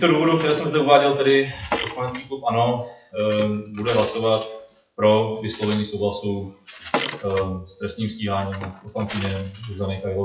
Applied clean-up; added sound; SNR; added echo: classical method WPE with log-MMSE.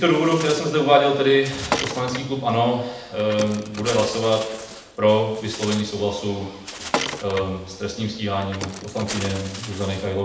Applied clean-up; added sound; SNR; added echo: none; Bird; 11 dB; reverberation time 0.8 s.